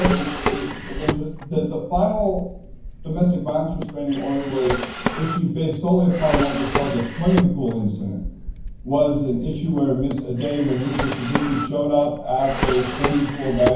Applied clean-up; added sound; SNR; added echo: none; Drawer open or close; 6 dB; reverberation time 0.9 s.